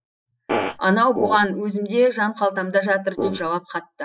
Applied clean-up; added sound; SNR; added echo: neural mask model Resemble Enhance denoiser.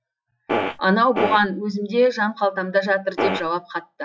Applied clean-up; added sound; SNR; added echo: classical method log-MMSE.